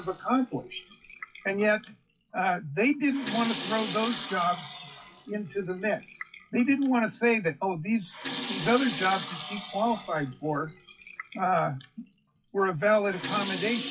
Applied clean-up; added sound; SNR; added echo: classical method WPE with log-MMSE.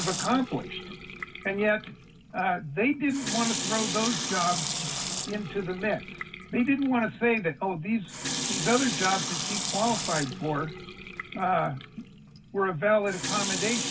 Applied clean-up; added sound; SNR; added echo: none; Sink (filling or washing) / Water tap, faucet; 5 dB; reverberation time 0.2 s.